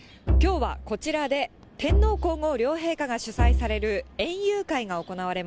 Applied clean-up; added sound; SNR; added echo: none; Bowed string instrument; -2 dB; none.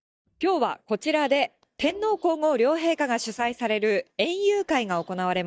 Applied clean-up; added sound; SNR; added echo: neural mask model DeepFilterNet 3.